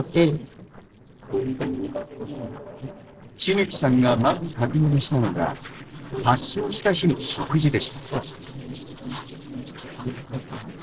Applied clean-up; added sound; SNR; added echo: neural separator model SepFormer DNS4.